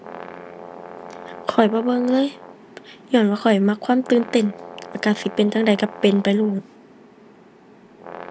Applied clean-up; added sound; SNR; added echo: none; Brass instrument; 18 dB; none.